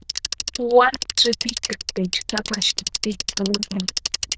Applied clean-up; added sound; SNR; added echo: neural diffusion model UNIVERSE++.